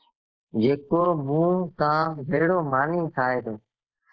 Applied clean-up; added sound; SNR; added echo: neural mask model Resemble Enhance denoiser.